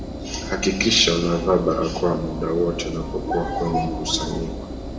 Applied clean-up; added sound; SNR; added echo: none; Engine; 8 dB; reverberation time 0.8 s.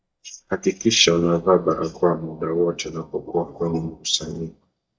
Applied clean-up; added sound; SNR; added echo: neural mask model DeepFilterNet 3.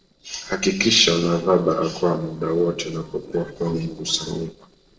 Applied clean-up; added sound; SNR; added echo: neural separator model SepFormer DNS4.